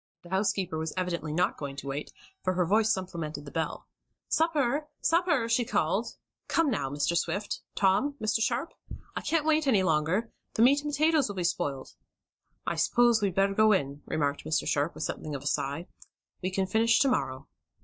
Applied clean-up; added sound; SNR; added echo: neural mask model DeepFilterNet 3.